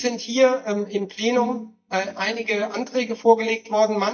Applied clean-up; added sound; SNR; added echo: neural mask model DeepFilterNet 3.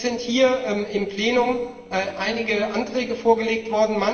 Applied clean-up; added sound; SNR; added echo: neural separator model SepFormer DNS4.